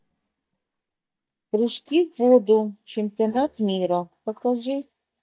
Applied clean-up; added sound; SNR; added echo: neural mask model DeepFilterNet 3.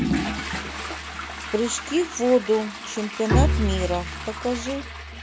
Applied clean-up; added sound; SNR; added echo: none; Toilet flush / Water + Bowed string instrument; 1 dB; none.